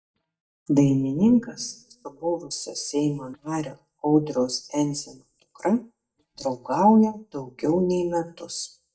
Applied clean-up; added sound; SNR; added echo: neural mask model DeepFilterNet 3.